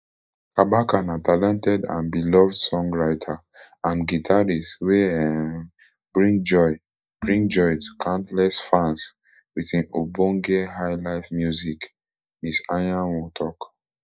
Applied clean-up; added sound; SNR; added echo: neural mask model DeepFilterNet 3.